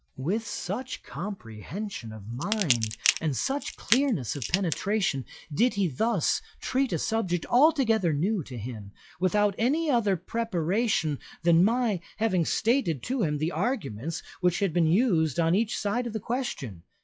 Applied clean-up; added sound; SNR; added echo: classical method log-MMSE.